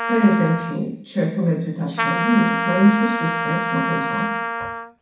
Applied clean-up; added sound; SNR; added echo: none; Trumpet; 4 dB; reverberation time 0.6 s.